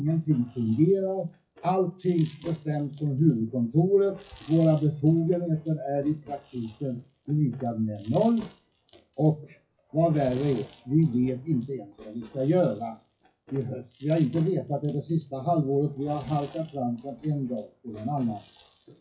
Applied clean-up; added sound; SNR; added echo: classical method WPE with log-MMSE.